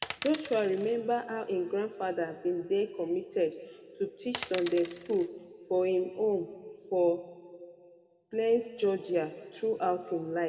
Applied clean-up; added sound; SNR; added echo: none; Coin (dropping); 8 dB; reverberation time 2.1 s.